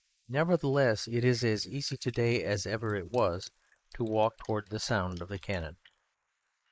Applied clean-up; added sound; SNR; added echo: neural mask model Resemble Enhance denoiser.